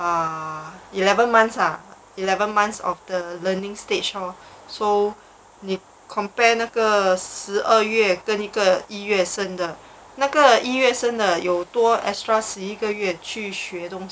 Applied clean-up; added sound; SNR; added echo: none; none; none; none.